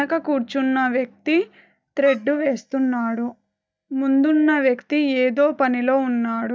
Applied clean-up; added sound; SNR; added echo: neural mask model DeepFilterNet 3.